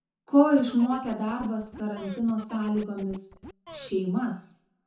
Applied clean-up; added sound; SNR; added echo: none; Scratching (performance technique); 19 dB; reverberation time 0.6 s.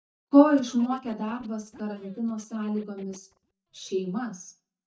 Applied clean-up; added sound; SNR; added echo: neural mask model DeepFilterNet 3.